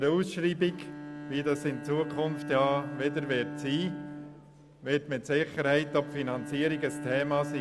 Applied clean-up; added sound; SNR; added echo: none; Bowed string instrument; 10 dB; none.